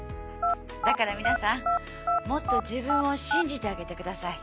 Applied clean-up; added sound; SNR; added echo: none; Telephone; -2 dB; none.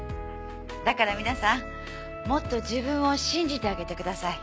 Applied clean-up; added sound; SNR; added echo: none; none; none; none.